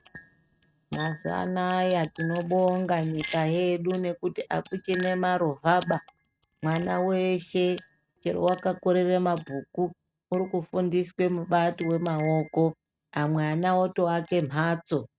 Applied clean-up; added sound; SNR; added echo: neural mask model RNNoise.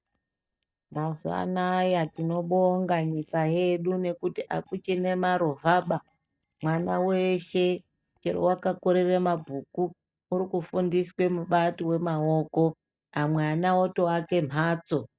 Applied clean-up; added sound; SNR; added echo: neural mask model DeepFilterNet 3.